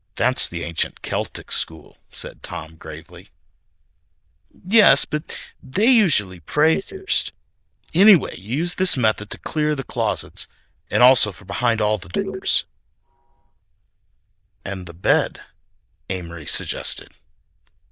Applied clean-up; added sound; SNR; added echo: neural diffusion model UNIVERSE++.